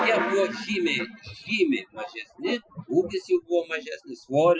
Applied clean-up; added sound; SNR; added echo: classical method Wiener filter.